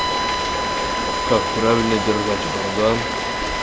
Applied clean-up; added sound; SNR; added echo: none; Rain + Bowed string instrument; -1 dB; none.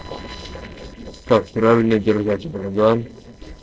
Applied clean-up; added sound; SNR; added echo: neural separator model SepFormer DNS4.